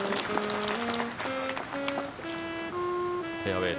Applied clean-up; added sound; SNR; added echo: none; Wind instrument, woodwind instrument; -1 dB; none.